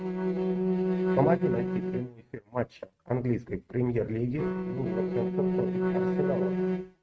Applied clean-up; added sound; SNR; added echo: neural mask model RNNoise.